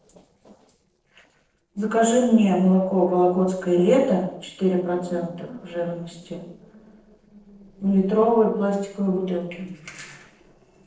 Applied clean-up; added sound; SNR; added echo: neural separator model SepFormer DNS4.